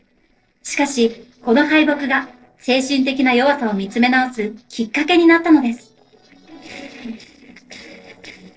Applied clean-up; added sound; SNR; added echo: neural separator model SepFormer DNS4.